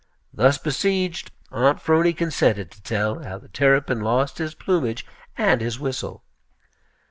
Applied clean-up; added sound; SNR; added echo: none; none; none; none.